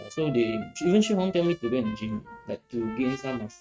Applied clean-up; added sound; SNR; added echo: neural mask model RNNoise.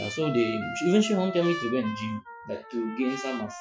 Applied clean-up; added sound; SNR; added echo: classical method Wiener filter.